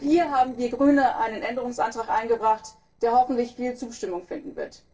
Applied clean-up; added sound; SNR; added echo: neural separator model SepFormer DNS4.